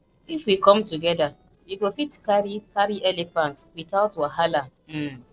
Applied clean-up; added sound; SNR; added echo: neural separator model SepFormer DNS4.